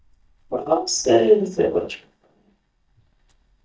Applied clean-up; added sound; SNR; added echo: neural mask model DeepFilterNet 3.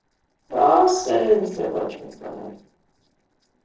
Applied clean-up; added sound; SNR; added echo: neural separator model SepFormer DNS4.